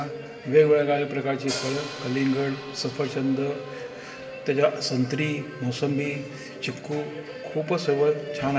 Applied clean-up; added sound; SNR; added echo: none; Hi-hat; 18 dB; reverberation time 1.8 s.